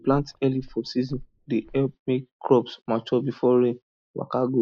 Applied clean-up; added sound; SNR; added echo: neural mask model Resemble Enhance denoiser.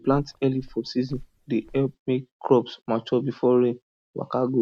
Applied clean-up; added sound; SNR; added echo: none; Walk, footsteps; 20 dB; none.